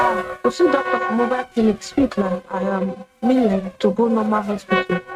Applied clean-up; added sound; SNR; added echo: neural mask model RNNoise.